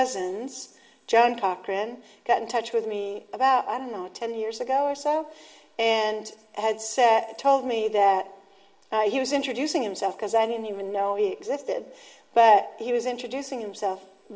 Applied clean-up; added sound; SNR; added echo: none; none; none; reverberation time 0.7 s.